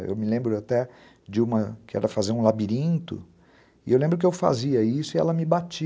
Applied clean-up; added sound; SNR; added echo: none; none; none; none.